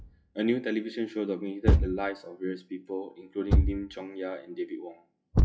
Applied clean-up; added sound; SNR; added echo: classical method WPE with log-MMSE.